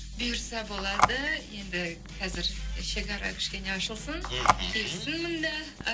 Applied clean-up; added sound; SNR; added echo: none; Telephone; 1 dB; reverberation time 0.2 s.